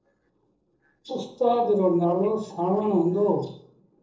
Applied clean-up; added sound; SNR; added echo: neural separator model SepFormer DNS4.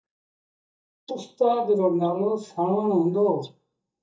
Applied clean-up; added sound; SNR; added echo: neural mask model DeepFilterNet 3.